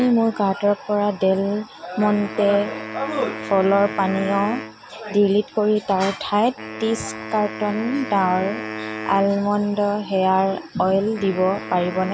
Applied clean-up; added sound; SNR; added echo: none; Wind instrument, woodwind instrument; 13 dB; none.